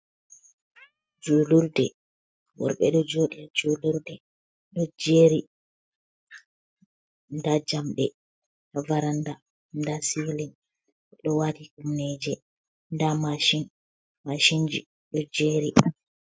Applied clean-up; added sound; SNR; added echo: neural mask model RNNoise.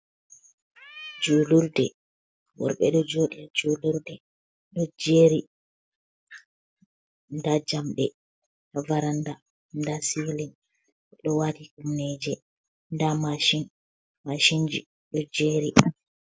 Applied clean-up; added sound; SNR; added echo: none; Cat; 17 dB; none.